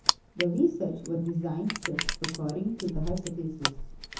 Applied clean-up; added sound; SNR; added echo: none; Crushing; 3 dB; reverberation time 0.7 s.